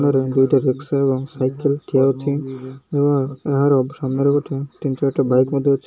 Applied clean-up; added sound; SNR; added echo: none; none; none; none.